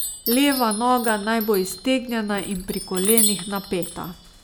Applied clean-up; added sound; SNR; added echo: none; Chime; 5 dB; none.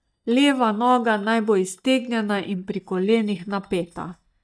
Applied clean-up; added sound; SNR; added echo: neural mask model DeepFilterNet 3.